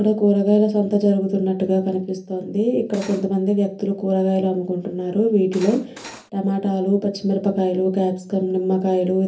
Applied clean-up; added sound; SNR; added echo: none; Cutlery, silverware; 18 dB; reverberation time 0.3 s.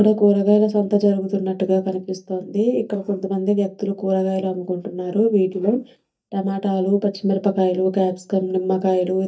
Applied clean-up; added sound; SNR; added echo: neural mask model DeepFilterNet 3.